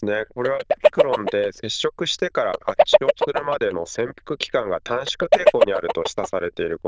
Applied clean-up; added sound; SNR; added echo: neural diffusion model UNIVERSE++.